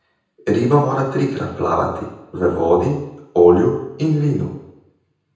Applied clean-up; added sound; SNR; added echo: none; none; none; reverberation time 0.9 s.